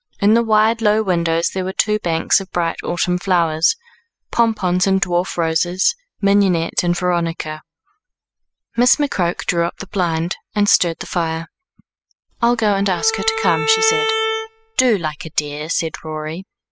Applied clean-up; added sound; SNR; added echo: classical method spectral subtraction.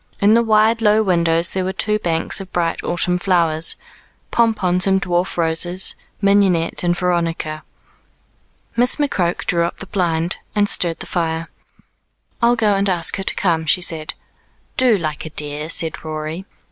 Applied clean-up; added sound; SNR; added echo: none; none; none; none.